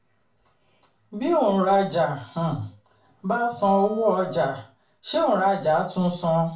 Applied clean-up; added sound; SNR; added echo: none; Wind instrument, woodwind instrument; 14 dB; reverberation time 0.3 s.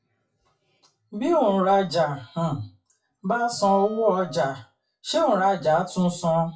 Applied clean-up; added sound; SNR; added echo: classical method WPE with log-MMSE.